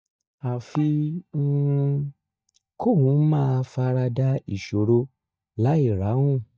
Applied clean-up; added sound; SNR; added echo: neural mask model DeepFilterNet 3.